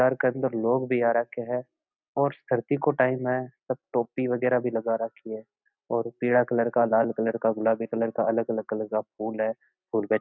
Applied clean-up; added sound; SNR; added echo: none; none; none; none.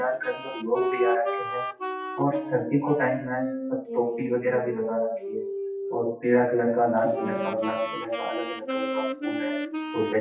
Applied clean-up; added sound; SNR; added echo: classical method WPE with log-MMSE.